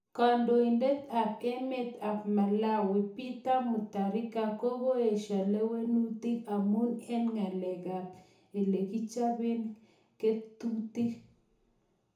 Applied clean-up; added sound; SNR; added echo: none; none; none; reverberation time 0.7 s.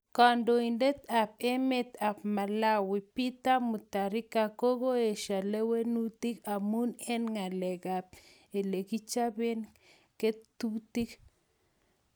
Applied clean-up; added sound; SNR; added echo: none; none; none; none.